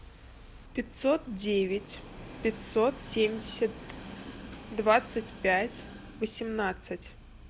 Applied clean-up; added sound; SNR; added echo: none; Train; 16 dB; none.